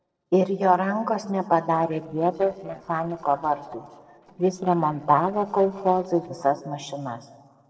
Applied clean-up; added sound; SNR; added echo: neural separator model SepFormer DNS4.